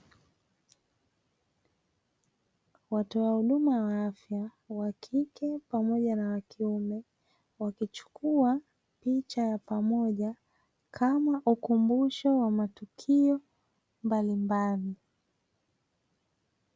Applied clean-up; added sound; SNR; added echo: none; none; none; none.